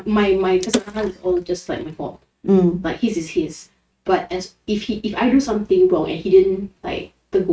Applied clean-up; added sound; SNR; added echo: neural mask model RNNoise.